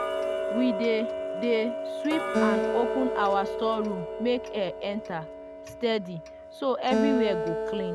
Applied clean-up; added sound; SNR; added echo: none; Tick-tock + Acoustic guitar; 1 dB; none.